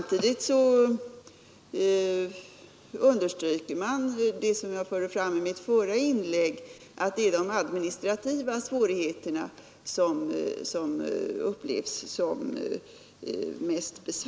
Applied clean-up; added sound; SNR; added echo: none; none; none; none.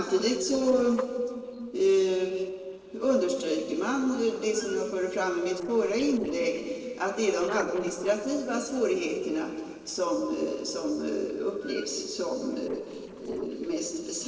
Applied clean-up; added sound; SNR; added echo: neural separator model SepFormer DNS4.